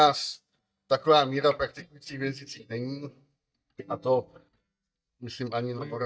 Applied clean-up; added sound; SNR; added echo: neural mask model DeepFilterNet 3.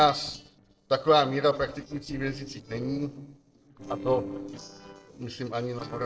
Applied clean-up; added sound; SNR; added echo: neural separator model SepFormer DNS4.